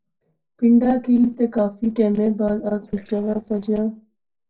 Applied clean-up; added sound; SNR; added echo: neural separator model SepFormer DNS4.